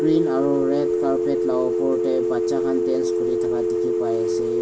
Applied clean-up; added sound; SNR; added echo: none; Telephone; -4 dB; reverberation time 1.4 s.